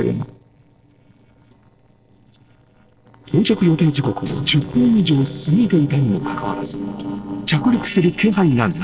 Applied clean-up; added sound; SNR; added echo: neural separator model SepFormer DNS4.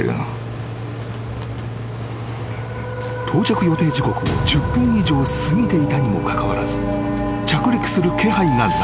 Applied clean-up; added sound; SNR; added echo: none; none; none; none.